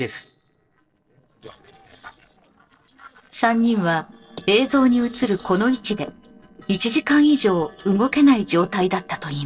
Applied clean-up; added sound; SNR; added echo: neural separator model SepFormer DNS4.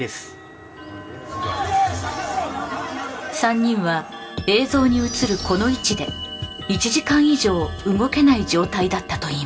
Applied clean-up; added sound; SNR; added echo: none; Clock; 18 dB; reverberation time 1.9 s.